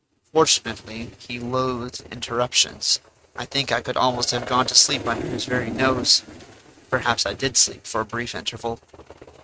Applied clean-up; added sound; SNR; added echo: neural mask model RNNoise.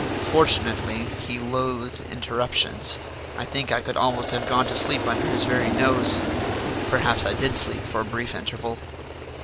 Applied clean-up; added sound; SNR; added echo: none; Aircraft; 4 dB; none.